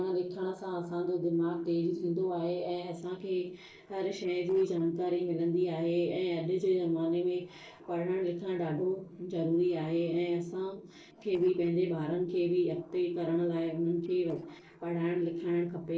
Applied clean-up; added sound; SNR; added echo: neural separator model SepFormer DNS4.